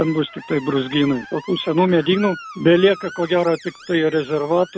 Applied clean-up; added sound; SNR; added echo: none; Screech; 19 dB; none.